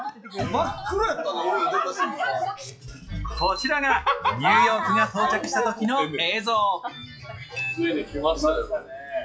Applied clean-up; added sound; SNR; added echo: classical method log-MMSE.